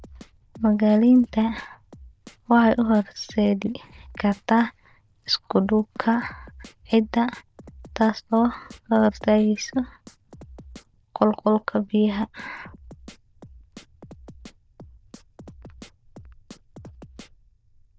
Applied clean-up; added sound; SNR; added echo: neural diffusion model UNIVERSE++.